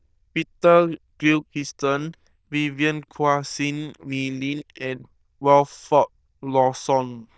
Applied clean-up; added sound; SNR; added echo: neural diffusion model UNIVERSE++.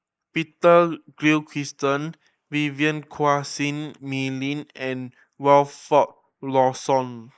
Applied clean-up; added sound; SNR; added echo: neural mask model Resemble Enhance denoiser.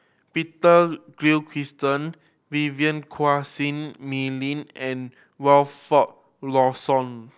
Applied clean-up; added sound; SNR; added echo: none; none; none; none.